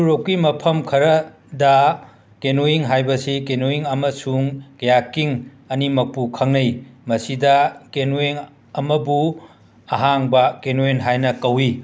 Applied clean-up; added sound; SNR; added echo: none; none; none; none.